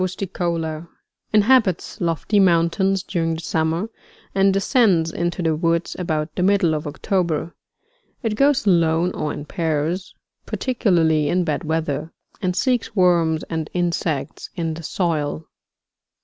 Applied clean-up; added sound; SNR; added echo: none; none; none; none.